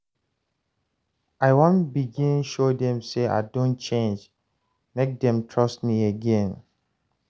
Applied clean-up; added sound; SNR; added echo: none; none; none; none.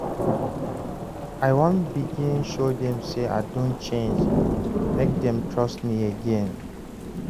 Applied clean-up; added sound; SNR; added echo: none; Thunder / Rain; 2 dB; none.